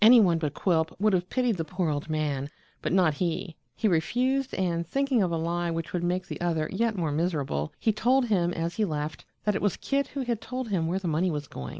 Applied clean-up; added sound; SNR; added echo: none; none; none; none.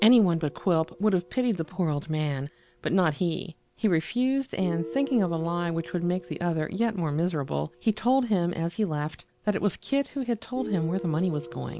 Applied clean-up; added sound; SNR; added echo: none; Guitar; 17 dB; none.